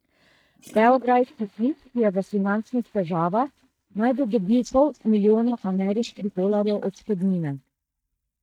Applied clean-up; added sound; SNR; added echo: neural mask model DeepFilterNet 3.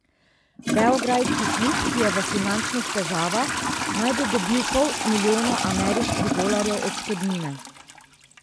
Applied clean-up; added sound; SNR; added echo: none; Trickle, dribble / Toilet flush; 1 dB; none.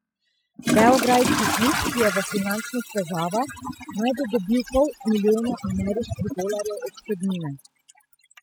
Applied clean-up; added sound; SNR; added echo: classical method spectral subtraction.